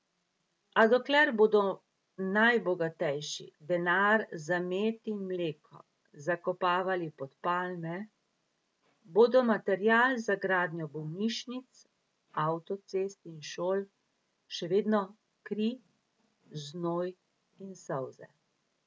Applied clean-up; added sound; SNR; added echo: none; none; none; none.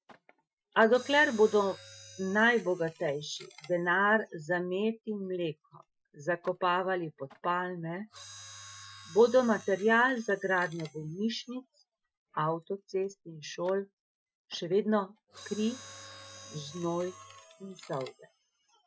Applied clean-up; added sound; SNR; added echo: classical method Wiener filter.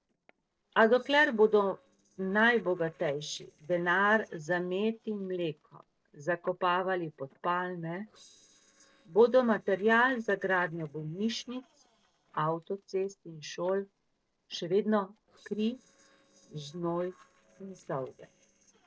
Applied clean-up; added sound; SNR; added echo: neural separator model SepFormer DNS4.